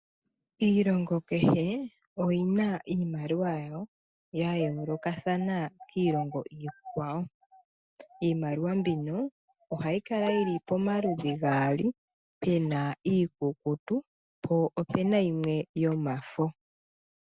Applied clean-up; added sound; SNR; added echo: none; none; none; none.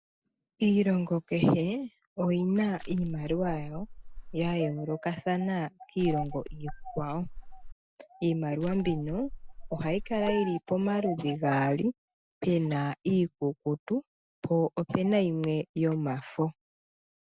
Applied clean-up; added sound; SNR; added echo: none; Crushing; 10 dB; none.